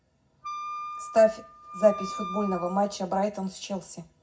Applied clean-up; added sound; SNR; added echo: none; Wind instrument, woodwind instrument; 10 dB; reverberation time 0.4 s.